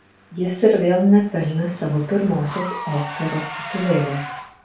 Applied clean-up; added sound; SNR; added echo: none; Engine / Car; 13 dB; reverberation time 0.4 s.